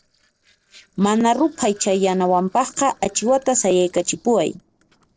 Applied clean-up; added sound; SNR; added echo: neural separator model SepFormer DNS4.